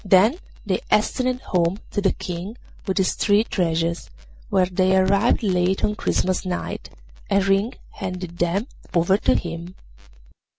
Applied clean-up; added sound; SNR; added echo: none; none; none; none.